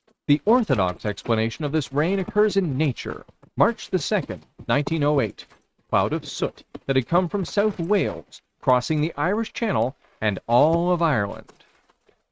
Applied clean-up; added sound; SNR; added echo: neural mask model RNNoise.